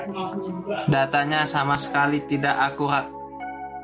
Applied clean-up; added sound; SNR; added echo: none; Piano; 11 dB; none.